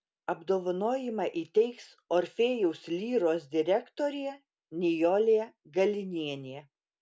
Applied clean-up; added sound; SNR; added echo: none; none; none; none.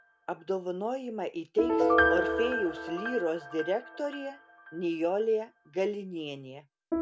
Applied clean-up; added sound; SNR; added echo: none; Piano; 0 dB; none.